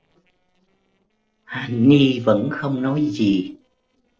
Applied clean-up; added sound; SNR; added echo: neural separator model SepFormer DNS4.